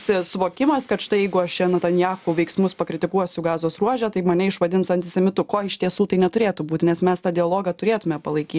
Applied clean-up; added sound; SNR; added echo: none; none; none; none.